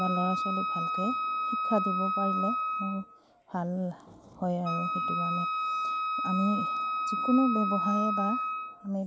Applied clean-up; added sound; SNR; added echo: none; Wind instrument, woodwind instrument; -1 dB; none.